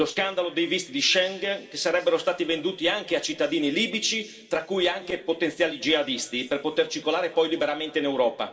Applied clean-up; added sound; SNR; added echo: none; none; none; reverberation time 2.6 s.